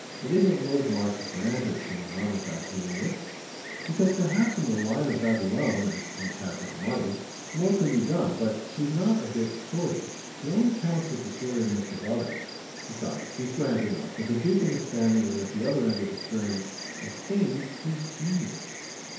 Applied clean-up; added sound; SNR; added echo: none; Insect; 11 dB; reverberation time 0.9 s.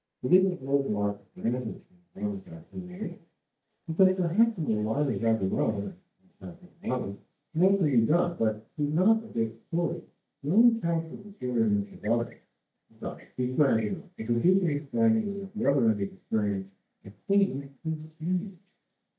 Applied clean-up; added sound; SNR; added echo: neural mask model DeepFilterNet 3.